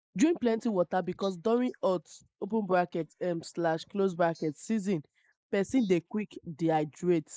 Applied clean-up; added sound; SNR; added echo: neural mask model Resemble Enhance denoiser.